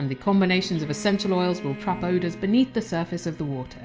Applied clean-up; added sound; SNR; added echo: none; Bowed string instrument; 16 dB; reverberation time 0.5 s.